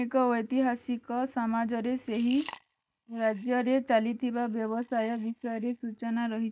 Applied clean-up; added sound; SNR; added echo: neural mask model DeepFilterNet 3.